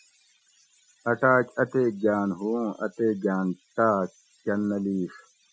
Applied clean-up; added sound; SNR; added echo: classical method Wiener filter.